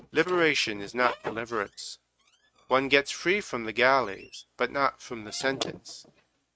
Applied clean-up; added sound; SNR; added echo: neural mask model RNNoise.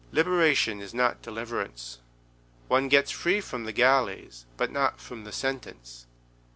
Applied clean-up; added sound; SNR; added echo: none; none; none; none.